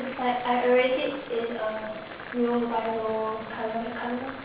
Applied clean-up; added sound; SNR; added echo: none; Boiling; 13 dB; reverberation time 0.7 s.